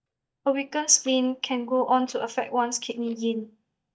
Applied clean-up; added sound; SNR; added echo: neural mask model DeepFilterNet 3.